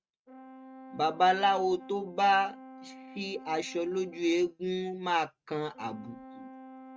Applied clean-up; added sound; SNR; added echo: neural mask model RNNoise.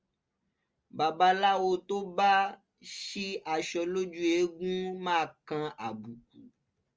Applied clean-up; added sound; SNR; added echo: none; none; none; none.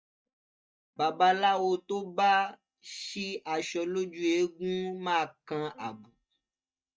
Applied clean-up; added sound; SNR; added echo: neural mask model DeepFilterNet 3.